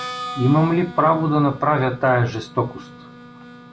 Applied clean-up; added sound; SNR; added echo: none; Harmonica; 16 dB; none.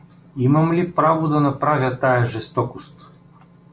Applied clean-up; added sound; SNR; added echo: none; none; none; none.